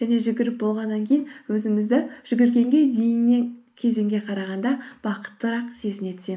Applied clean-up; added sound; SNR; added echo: neural mask model Resemble Enhance denoiser.